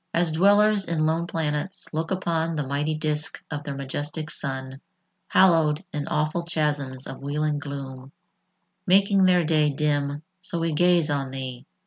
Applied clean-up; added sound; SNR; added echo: none; none; none; none.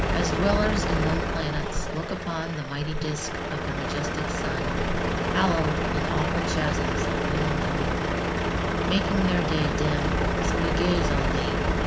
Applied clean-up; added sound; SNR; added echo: none; Truck; -5 dB; none.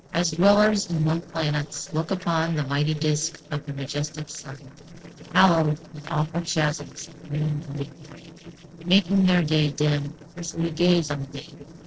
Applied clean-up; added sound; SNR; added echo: neural separator model SepFormer DNS4.